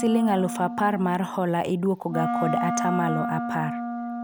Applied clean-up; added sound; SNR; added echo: none; Wind instrument, woodwind instrument; 4 dB; none.